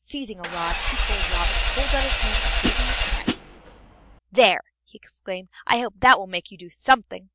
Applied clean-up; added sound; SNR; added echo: none; Hi-hat + Engine / Vehicle; -2 dB; none.